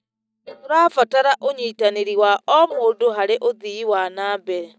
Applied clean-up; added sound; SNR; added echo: neural mask model DeepFilterNet 3.